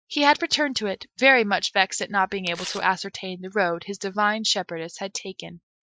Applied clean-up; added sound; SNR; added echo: classical method Wiener filter.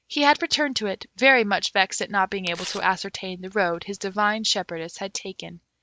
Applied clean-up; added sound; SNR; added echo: none; Tearing; 18 dB; none.